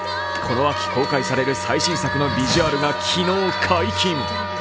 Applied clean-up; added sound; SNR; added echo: none; Wind instrument, woodwind instrument; 7 dB; none.